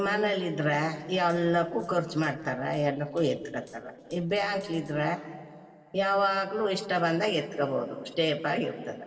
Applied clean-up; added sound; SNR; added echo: neural separator model SepFormer DNS4.